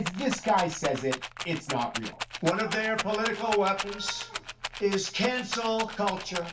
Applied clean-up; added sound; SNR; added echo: none; Rattle; 8 dB; reverberation time 0.2 s.